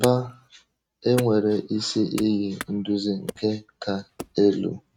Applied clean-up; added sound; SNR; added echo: neural mask model RNNoise.